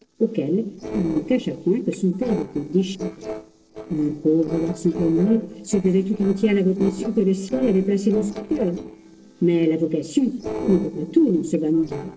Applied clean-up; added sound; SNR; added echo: neural separator model SepFormer DNS4.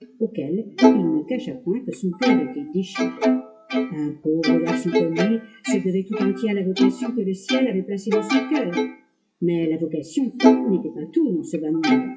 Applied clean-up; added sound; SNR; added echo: classical method WPE with log-MMSE.